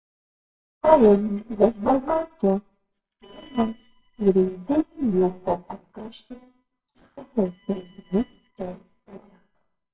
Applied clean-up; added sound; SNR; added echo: neural separator model SepFormer WHAMR!.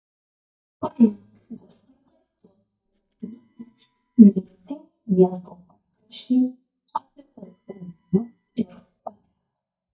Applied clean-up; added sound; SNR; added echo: neural mask model DeepFilterNet 3.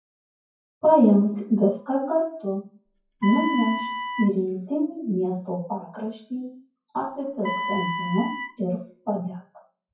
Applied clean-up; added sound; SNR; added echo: classical method WPE with log-MMSE.